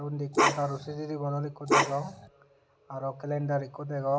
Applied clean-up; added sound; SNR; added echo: none; Bark; -4 dB; none.